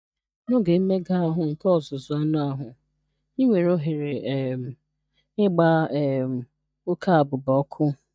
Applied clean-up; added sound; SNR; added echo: neural mask model DeepFilterNet 3.